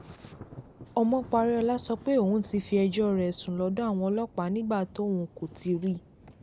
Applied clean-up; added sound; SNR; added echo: none; Thunder; 20 dB; none.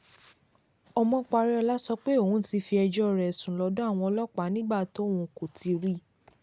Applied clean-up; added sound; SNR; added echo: none; none; none; none.